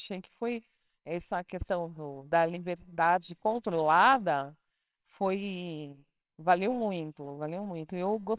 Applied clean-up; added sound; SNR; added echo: neural separator model SepFormer WHAMR!.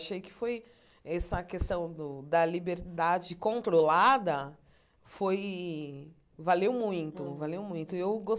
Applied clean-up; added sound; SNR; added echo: none; none; none; none.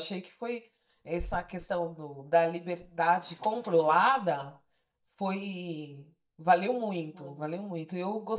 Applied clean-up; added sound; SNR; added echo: neural mask model DeepFilterNet 3.